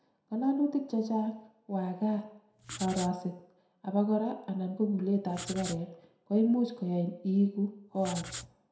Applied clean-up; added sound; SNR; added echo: none; Writing; 12 dB; reverberation time 0.6 s.